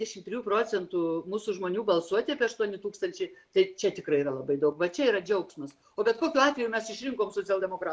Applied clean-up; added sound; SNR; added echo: none; none; none; none.